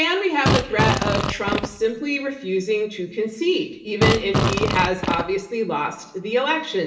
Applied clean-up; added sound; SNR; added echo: none; Fart; -1 dB; reverberation time 0.7 s.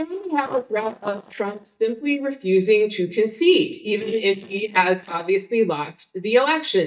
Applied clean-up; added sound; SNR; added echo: neural mask model DeepFilterNet 3.